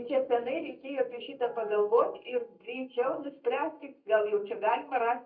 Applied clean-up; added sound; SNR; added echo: neural mask model DeepFilterNet 3.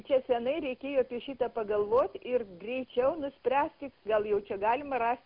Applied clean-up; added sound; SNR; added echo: none; none; none; none.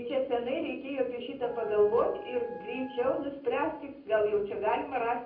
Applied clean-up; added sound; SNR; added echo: none; Wind instrument, woodwind instrument; 19 dB; reverberation time 0.6 s.